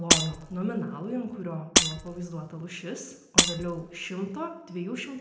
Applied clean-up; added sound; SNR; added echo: none; Shatter; -5 dB; reverberation time 0.8 s.